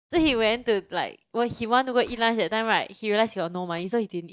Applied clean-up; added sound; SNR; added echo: neural mask model DeepFilterNet 3.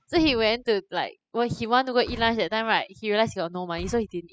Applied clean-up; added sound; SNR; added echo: classical method spectral subtraction.